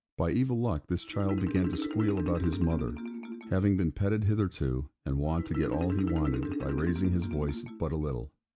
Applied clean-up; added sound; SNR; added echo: none; Marimba, xylophone; 8 dB; none.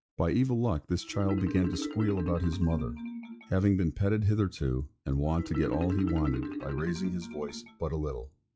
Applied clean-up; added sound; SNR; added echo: classical method log-MMSE.